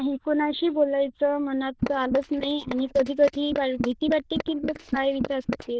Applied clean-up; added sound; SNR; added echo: neural diffusion model UNIVERSE++.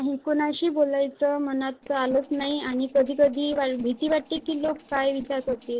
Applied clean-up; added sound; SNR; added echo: neural separator model SepFormer DNS4.